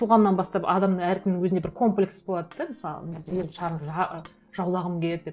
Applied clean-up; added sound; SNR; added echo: neural separator model SepFormer DNS4.